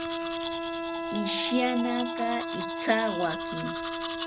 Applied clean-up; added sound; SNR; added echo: none; Wind instrument, woodwind instrument + Domestic sounds, home sounds; 1 dB; none.